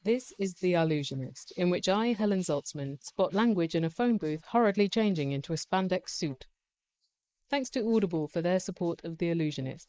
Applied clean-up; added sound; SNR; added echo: neural mask model Resemble Enhance denoiser.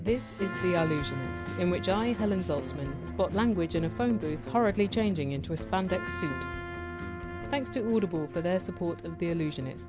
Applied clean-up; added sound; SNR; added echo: none; Trumpet; 13 dB; none.